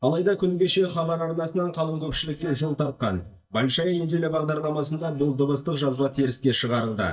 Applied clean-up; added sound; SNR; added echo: neural mask model DeepFilterNet 3.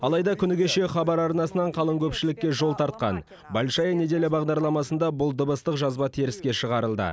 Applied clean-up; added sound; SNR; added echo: none; none; none; none.